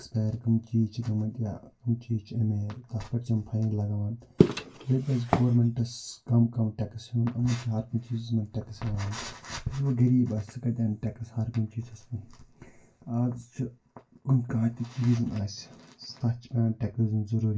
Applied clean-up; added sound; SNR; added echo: none; Walk, footsteps; 0 dB; reverberation time 0.2 s.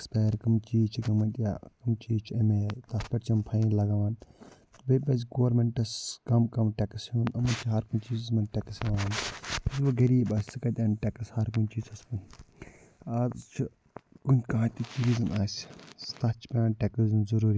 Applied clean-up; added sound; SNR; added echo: none; none; none; none.